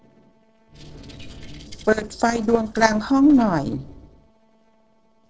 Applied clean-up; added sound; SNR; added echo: neural separator model SepFormer DNS4.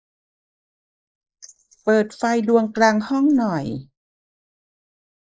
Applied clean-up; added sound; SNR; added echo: neural mask model Resemble Enhance denoiser.